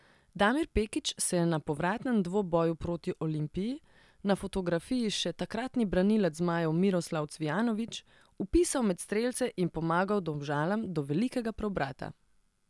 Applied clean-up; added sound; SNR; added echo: none; none; none; none.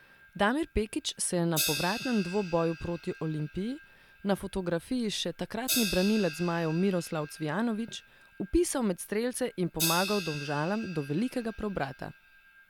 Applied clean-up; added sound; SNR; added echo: none; Crash cymbal; 9 dB; none.